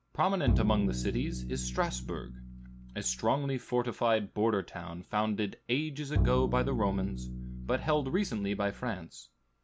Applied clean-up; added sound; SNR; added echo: none; Bowed string instrument; 2 dB; none.